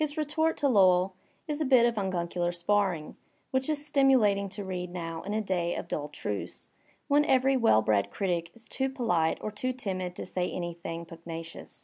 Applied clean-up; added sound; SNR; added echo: none; none; none; none.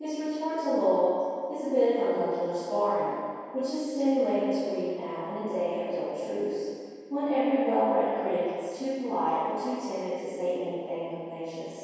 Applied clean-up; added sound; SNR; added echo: none; none; none; reverberation time 2.2 s.